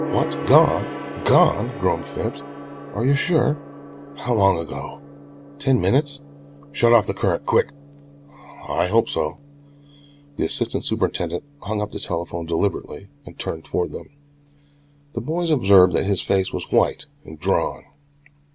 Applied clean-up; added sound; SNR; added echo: none; Gong; 14 dB; none.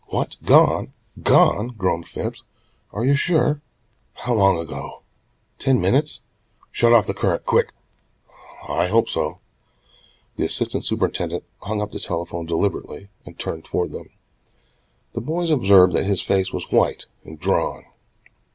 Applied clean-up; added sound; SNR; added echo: none; none; none; none.